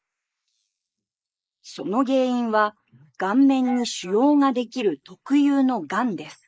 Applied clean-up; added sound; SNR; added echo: neural mask model Resemble Enhance denoiser.